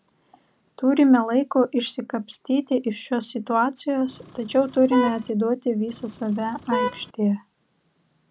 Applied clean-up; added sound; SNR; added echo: none; Vehicle horn, car horn, honking; 7 dB; none.